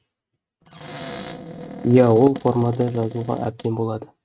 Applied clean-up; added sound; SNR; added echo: neural mask model RNNoise.